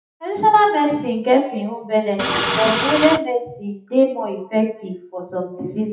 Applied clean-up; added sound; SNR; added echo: classical method WPE with log-MMSE.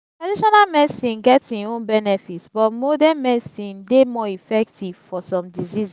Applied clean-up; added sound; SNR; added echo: none; none; none; none.